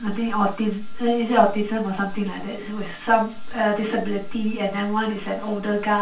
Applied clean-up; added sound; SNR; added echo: none; none; none; reverberation time 0.2 s.